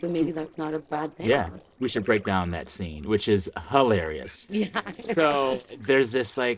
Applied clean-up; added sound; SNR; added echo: neural separator model SepFormer DNS4.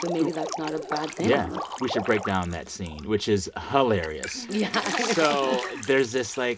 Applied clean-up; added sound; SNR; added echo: none; Drip; 10 dB; reverberation time 0.3 s.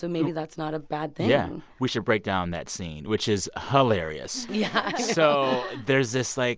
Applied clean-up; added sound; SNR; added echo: none; none; none; none.